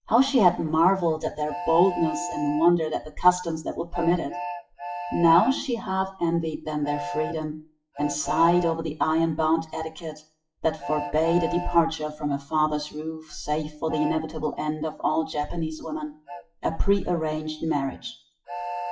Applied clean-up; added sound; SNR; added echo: classical method WPE with log-MMSE.